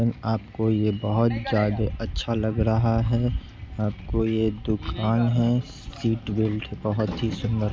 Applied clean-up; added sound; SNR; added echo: none; none; none; none.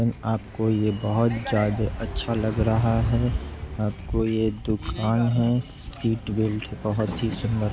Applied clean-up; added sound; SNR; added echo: none; Car passing by; 15 dB; none.